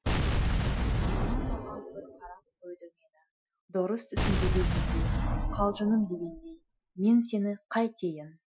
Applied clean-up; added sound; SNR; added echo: classical method Wiener filter.